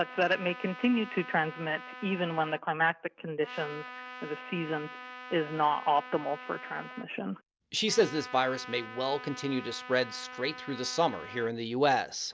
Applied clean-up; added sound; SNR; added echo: none; Trumpet; 14 dB; none.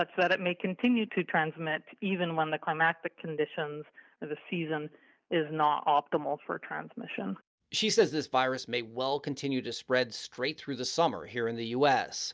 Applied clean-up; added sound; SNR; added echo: none; none; none; none.